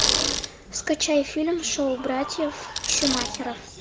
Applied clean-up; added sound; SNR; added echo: none; Bicycle; 3 dB; none.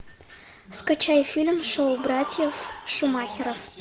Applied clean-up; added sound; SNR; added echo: none; none; none; none.